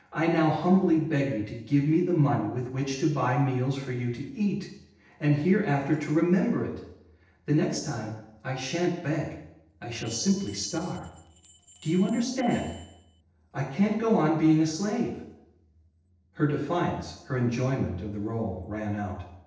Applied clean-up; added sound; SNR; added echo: neural separator model SepFormer DNS4.